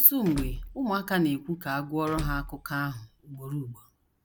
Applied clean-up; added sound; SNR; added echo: none; Door / Car; 11 dB; none.